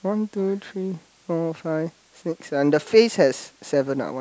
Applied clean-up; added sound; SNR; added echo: none; none; none; none.